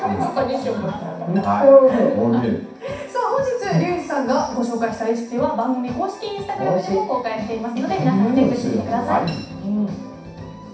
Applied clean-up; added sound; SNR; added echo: none; none; none; reverberation time 0.6 s.